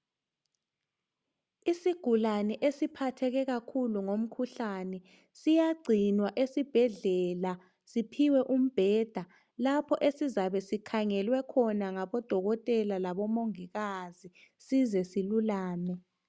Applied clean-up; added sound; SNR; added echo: none; none; none; none.